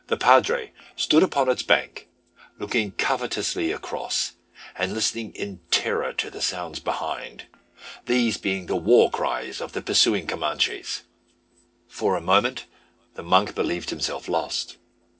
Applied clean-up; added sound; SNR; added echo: neural separator model SepFormer DNS4.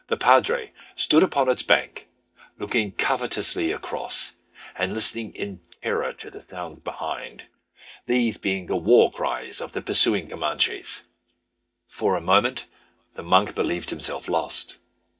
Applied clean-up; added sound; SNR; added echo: neural mask model DeepFilterNet 3.